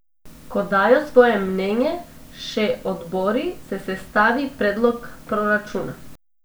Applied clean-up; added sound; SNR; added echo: none; none; none; none.